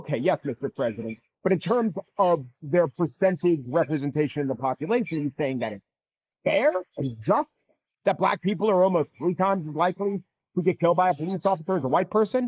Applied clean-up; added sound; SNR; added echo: neural mask model Resemble Enhance denoiser.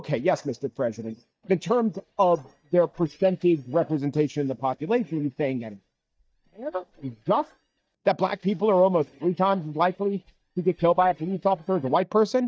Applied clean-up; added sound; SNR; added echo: neural mask model DeepFilterNet 3.